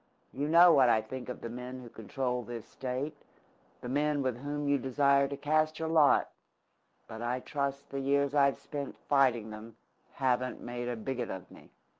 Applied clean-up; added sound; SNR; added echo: neural mask model Resemble Enhance denoiser.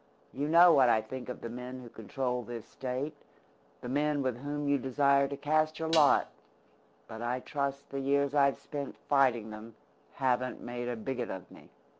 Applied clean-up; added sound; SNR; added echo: none; Dishes, pots, and pans; 11 dB; none.